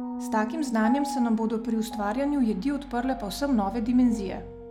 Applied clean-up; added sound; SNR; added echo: none; Piano + Bass guitar; 10 dB; none.